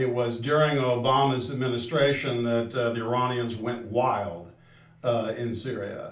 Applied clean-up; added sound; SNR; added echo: none; none; none; reverberation time 0.3 s.